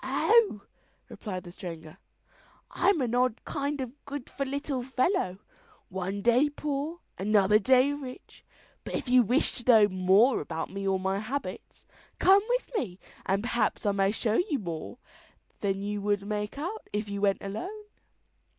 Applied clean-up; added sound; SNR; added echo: none; none; none; none.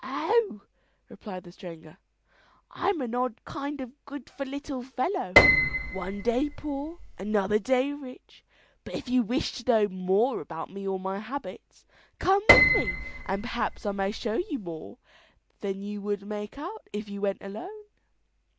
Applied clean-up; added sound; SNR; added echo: none; Piano; -4 dB; none.